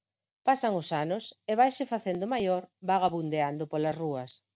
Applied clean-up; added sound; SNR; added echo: none; none; none; none.